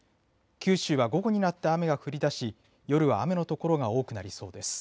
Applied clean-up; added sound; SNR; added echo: none; none; none; none.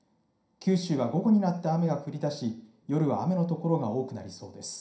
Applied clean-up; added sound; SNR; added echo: none; none; none; reverberation time 0.5 s.